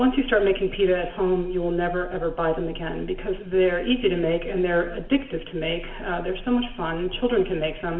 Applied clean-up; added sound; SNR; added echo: none; none; none; reverberation time 0.7 s.